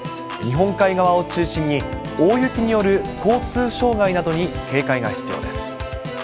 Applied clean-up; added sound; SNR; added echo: none; Organ; 7 dB; none.